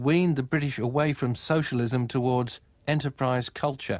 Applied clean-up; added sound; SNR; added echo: none; none; none; none.